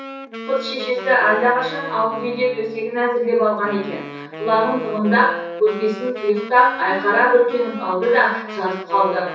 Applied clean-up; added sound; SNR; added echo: none; Wind instrument, woodwind instrument; 12 dB; reverberation time 0.6 s.